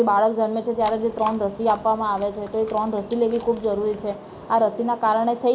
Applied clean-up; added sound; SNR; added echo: none; Chewing, mastication; 19 dB; none.